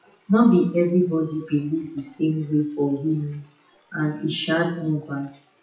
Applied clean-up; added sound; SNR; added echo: classical method WPE with log-MMSE.